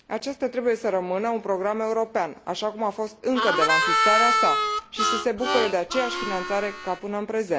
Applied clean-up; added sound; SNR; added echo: none; Harmonica; -2 dB; none.